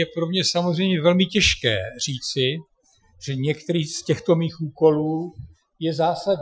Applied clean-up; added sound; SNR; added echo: classical method Wiener filter.